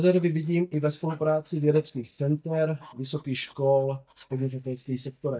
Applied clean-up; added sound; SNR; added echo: neural mask model DeepFilterNet 3.